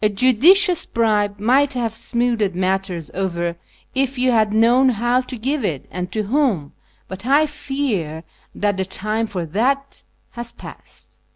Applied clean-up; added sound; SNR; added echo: none; none; none; none.